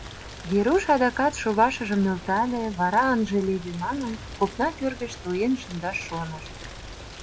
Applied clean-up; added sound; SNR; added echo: none; Rain; 15 dB; none.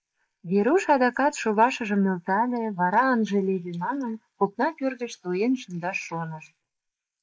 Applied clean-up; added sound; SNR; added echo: neural mask model Resemble Enhance denoiser.